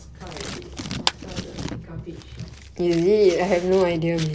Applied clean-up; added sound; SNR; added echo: none; Scissors + Clapping; 11 dB; none.